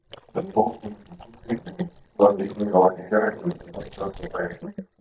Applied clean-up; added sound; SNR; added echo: neural mask model DeepFilterNet 3.